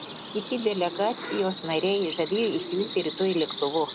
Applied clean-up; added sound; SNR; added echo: none; Bird vocalization, bird call, bird song; 4 dB; none.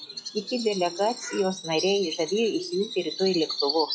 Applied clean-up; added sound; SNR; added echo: classical method log-MMSE.